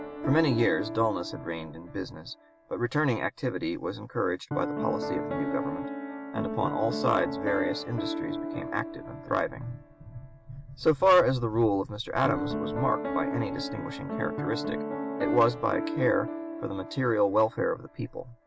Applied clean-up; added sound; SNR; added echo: none; Piano; 6 dB; none.